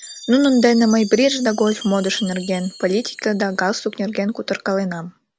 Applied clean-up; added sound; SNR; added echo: none; Chime; 18 dB; none.